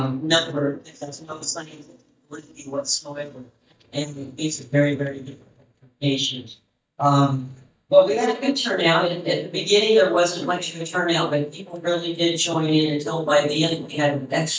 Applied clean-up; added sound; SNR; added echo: neural mask model DeepFilterNet 3.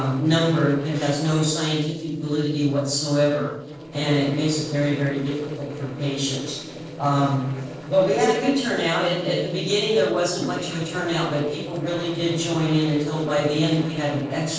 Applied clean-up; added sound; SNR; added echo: neural separator model SepFormer DNS4.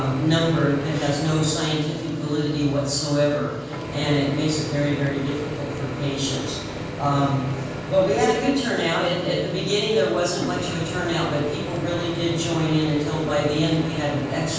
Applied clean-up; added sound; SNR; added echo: none; Drill / Mechanisms; 12 dB; reverberation time 1.2 s.